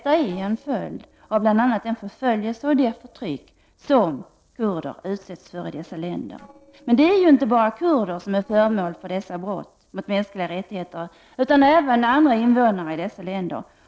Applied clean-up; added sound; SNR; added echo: neural separator model SepFormer DNS4.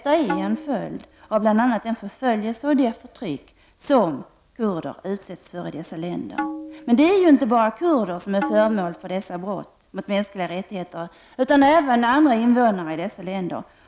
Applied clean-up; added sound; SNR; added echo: none; Tabla; 12 dB; none.